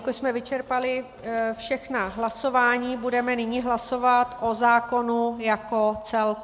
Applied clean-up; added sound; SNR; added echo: none; none; none; none.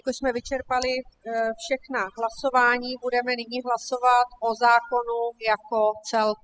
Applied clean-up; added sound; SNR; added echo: classical method spectral subtraction.